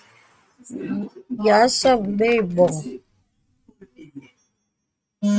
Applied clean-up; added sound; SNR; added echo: neural mask model RNNoise.